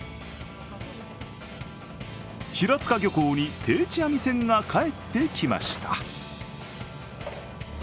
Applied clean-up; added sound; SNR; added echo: none; none; none; none.